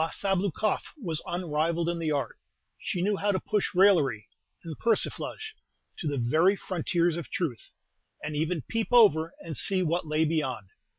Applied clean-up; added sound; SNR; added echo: none; none; none; none.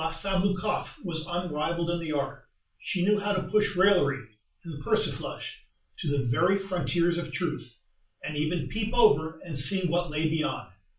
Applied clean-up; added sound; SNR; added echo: none; none; none; reverberation time 0.3 s.